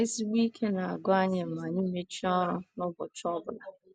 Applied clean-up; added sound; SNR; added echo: none; none; none; none.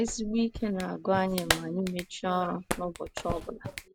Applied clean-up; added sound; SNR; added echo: none; Clapping; 6 dB; none.